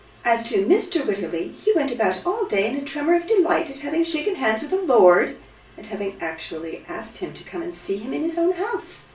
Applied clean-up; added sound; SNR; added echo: none; none; none; reverberation time 0.3 s.